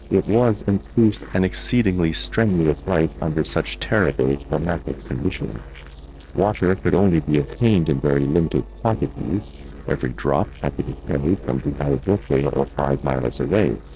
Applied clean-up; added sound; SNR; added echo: neural separator model SepFormer DNS4.